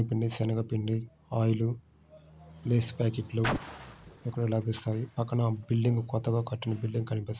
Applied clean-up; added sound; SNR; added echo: none; Car; 15 dB; none.